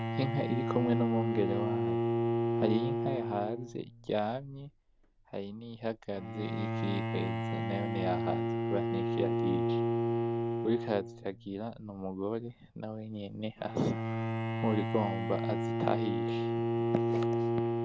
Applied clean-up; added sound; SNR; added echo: none; Bowed string instrument; -3 dB; none.